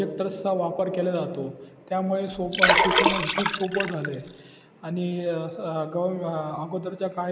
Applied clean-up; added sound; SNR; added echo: none; Liquid; -4 dB; none.